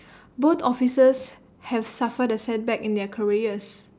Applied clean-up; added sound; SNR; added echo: none; none; none; none.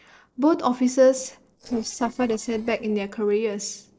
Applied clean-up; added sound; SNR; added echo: neural separator model SepFormer DNS4.